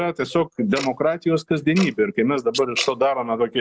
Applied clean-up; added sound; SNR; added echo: none; Tick-tock; 16 dB; none.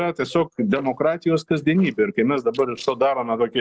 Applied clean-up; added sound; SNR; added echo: neural separator model SepFormer DNS4.